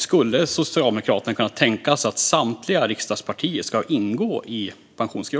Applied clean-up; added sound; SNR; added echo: none; none; none; none.